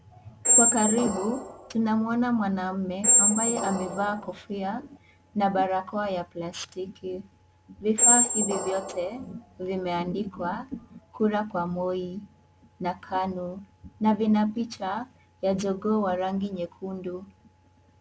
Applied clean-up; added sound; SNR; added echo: none; Squeak; -5 dB; none.